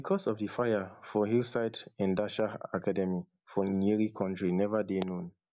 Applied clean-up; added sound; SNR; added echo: none; none; none; none.